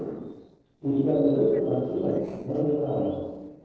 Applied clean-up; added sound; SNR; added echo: neural separator model SepFormer DNS4.